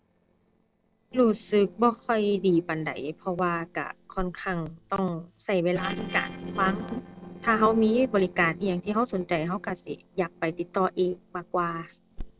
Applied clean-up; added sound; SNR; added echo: neural separator model SepFormer DNS4.